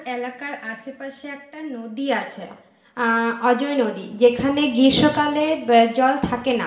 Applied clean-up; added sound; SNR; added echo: none; none; none; reverberation time 0.8 s.